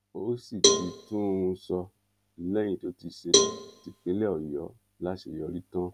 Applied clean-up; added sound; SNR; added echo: none; Cowbell; -3 dB; none.